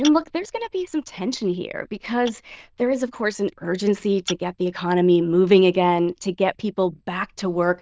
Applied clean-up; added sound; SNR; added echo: neural diffusion model UNIVERSE++.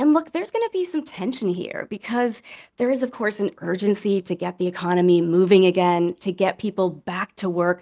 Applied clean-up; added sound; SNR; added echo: none; none; none; none.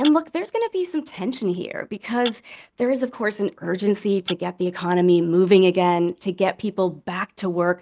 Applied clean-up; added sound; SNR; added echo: neural mask model Resemble Enhance denoiser.